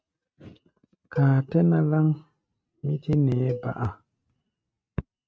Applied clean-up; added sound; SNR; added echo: neural mask model RNNoise.